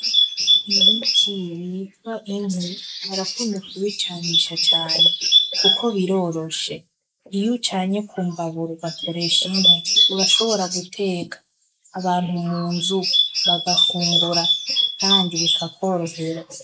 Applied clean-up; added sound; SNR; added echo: neural mask model Resemble Enhance denoiser.